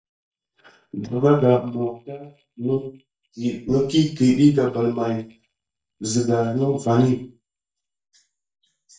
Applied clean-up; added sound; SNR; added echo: neural mask model DeepFilterNet 3.